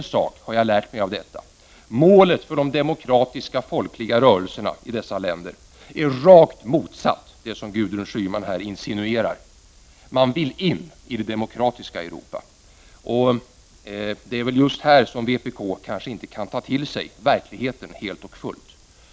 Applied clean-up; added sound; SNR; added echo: none; none; none; none.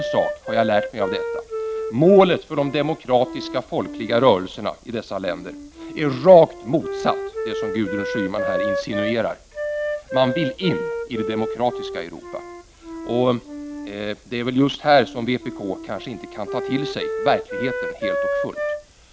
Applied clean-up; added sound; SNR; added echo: none; Wind instrument, woodwind instrument; 7 dB; none.